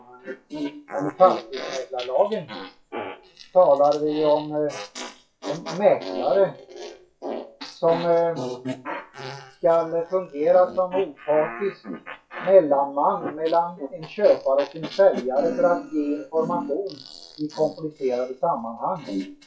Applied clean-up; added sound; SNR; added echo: classical method WPE with log-MMSE.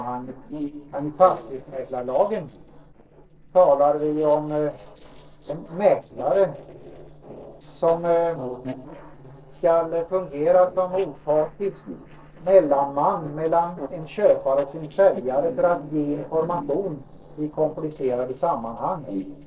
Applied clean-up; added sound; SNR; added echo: neural separator model SepFormer DNS4.